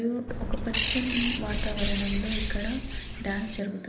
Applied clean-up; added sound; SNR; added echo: none; Bird; -4 dB; reverberation time 0.8 s.